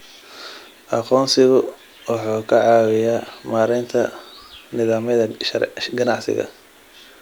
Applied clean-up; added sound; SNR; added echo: none; none; none; none.